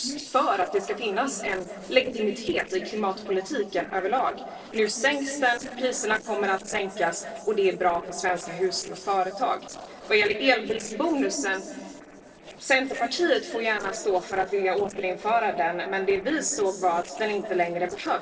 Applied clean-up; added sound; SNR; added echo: neural separator model SepFormer DNS4.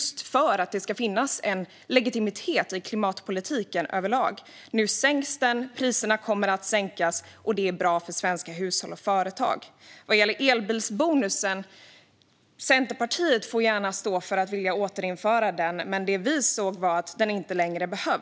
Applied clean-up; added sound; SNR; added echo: none; none; none; none.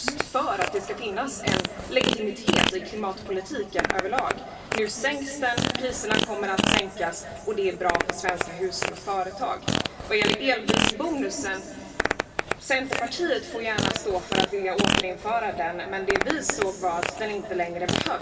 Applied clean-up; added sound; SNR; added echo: none; Fart; 1 dB; reverberation time 2.8 s.